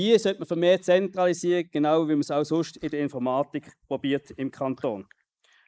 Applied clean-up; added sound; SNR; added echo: neural mask model Resemble Enhance denoiser.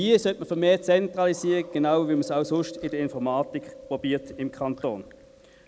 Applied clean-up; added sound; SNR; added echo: none; Chewing, mastication; 18 dB; none.